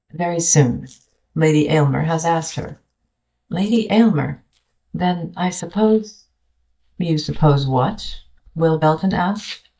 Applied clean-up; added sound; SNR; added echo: neural mask model DeepFilterNet 3.